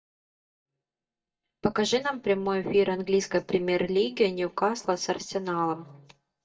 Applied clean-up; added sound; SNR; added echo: neural mask model DeepFilterNet 3.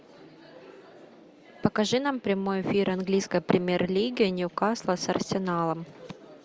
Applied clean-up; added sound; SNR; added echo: none; none; none; none.